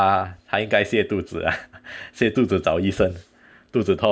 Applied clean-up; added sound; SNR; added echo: none; none; none; none.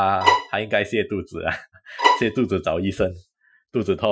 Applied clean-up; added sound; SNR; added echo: classical method Wiener filter.